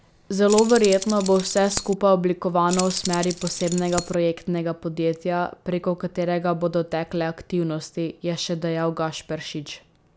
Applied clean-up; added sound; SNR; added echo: none; Keys jangling; 9 dB; none.